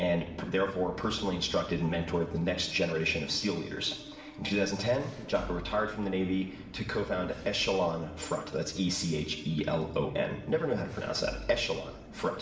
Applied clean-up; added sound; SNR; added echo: none; Engine / Mechanisms; 15 dB; reverberation time 0.8 s.